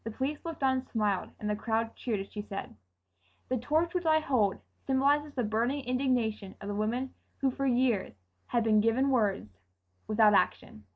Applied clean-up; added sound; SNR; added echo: none; none; none; none.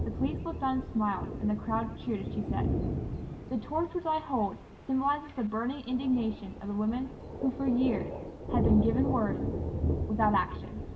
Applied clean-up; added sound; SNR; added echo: none; Thunder; 3 dB; reverberation time 2.4 s.